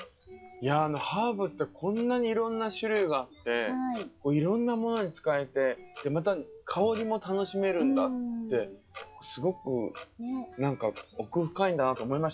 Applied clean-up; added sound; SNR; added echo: classical method log-MMSE.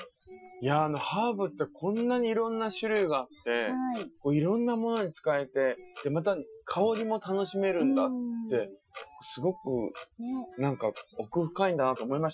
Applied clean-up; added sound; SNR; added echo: classical method Wiener filter.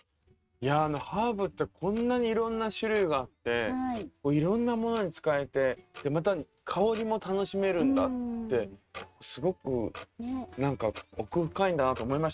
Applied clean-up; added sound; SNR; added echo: neural mask model RNNoise.